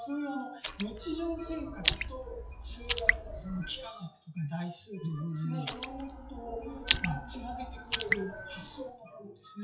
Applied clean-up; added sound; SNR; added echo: classical method WPE with log-MMSE.